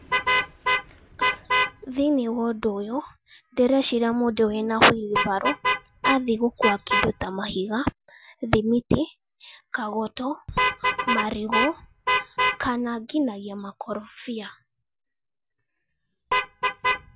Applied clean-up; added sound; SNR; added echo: none; Vehicle horn, car horn, honking; 2 dB; none.